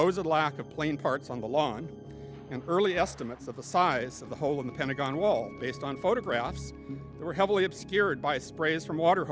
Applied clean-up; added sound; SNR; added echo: none; none; none; none.